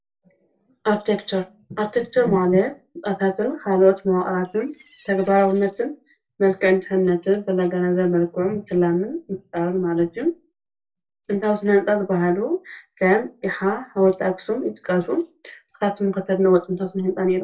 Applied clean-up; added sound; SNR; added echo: neural separator model SepFormer DNS4.